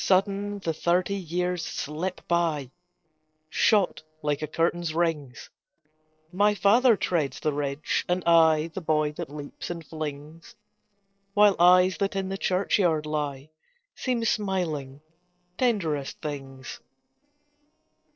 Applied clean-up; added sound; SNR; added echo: neural separator model SepFormer DNS4.